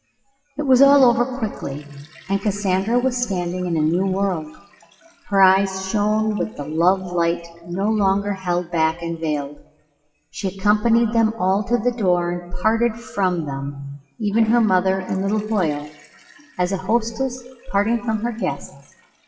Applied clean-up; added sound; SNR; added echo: classical method WPE with log-MMSE.